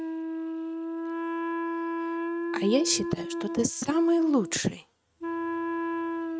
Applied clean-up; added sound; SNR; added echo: neural mask model RNNoise.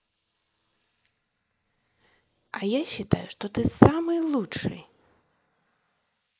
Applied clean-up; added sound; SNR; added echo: neural mask model Resemble Enhance denoiser.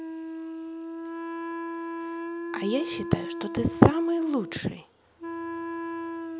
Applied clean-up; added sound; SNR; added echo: none; Wind instrument, woodwind instrument; 6 dB; none.